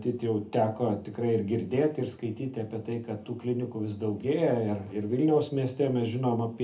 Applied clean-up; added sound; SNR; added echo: none; none; none; reverberation time 0.3 s.